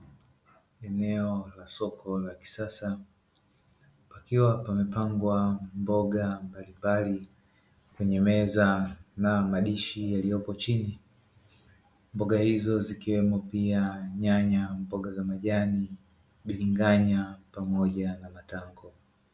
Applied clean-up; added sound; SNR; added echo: none; none; none; none.